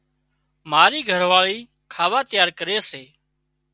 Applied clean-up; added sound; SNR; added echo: none; none; none; none.